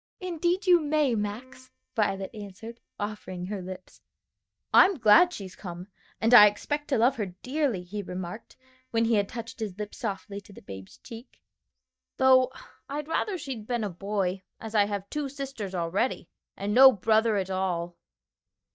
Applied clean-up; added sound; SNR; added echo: neural mask model DeepFilterNet 3.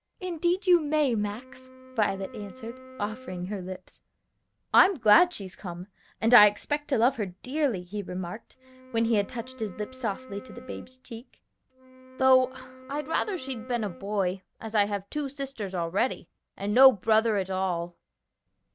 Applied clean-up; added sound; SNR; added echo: none; Wind instrument, woodwind instrument; 19 dB; none.